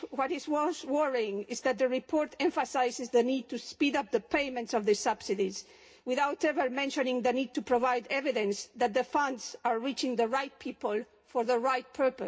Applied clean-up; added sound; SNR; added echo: none; none; none; reverberation time 0.3 s.